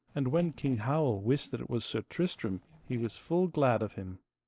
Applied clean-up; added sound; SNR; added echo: neural separator model SepFormer DNS4.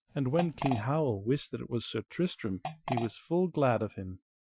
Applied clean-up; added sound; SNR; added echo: classical method Wiener filter.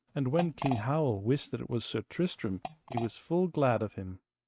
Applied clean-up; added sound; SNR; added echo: neural mask model RNNoise.